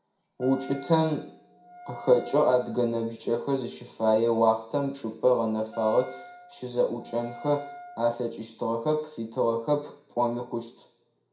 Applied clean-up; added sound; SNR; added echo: none; Wind instrument, woodwind instrument; 17 dB; reverberation time 0.5 s.